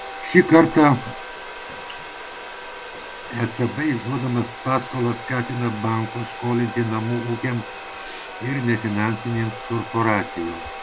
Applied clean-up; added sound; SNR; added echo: none; Domestic sounds, home sounds; 11 dB; none.